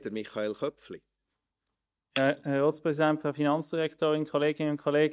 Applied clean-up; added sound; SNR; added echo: neural mask model DeepFilterNet 3.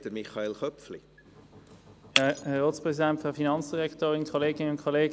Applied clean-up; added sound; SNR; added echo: none; Shatter; 8 dB; none.